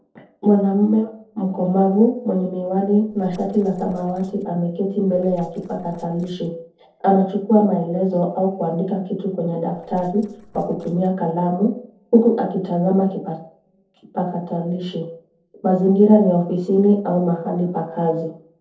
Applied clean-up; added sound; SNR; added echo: neural separator model SepFormer DNS4.